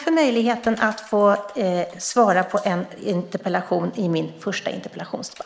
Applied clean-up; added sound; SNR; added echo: neural mask model Resemble Enhance denoiser.